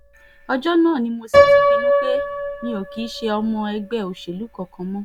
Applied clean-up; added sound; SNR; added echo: none; Piano; -3 dB; none.